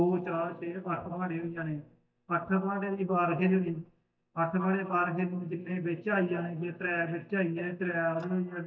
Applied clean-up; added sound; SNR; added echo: neural mask model DeepFilterNet 3.